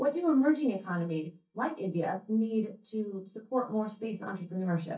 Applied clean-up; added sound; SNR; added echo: neural mask model DeepFilterNet 3.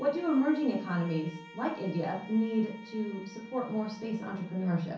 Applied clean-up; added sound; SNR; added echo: none; Bowed string instrument; 20 dB; reverberation time 0.6 s.